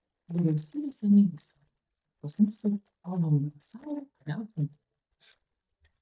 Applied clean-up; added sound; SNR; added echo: neural mask model DeepFilterNet 3.